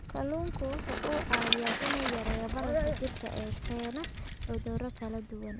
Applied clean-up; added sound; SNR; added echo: none; Bicycle; -3 dB; none.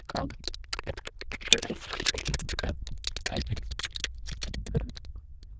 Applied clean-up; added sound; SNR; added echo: neural diffusion model UNIVERSE++.